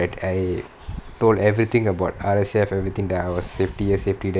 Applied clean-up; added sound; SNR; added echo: none; none; none; none.